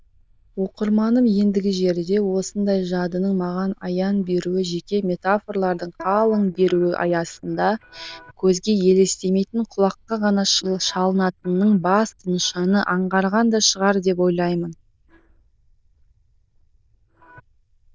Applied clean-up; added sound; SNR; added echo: neural diffusion model UNIVERSE++.